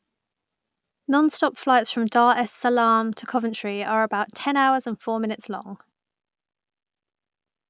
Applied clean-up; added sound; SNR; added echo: none; none; none; none.